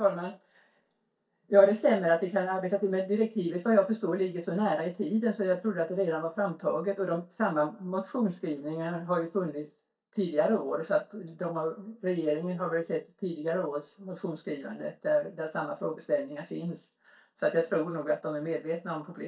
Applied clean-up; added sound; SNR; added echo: neural mask model DeepFilterNet 3.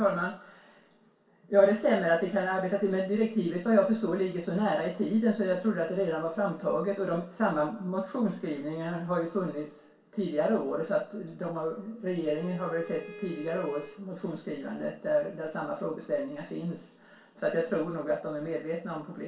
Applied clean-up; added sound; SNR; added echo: none; Bowed string instrument; 17 dB; reverberation time 0.2 s.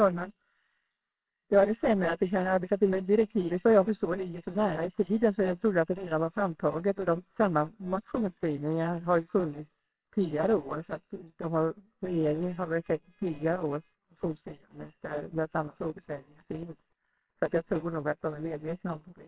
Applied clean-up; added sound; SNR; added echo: neural separator model SepFormer WHAMR!.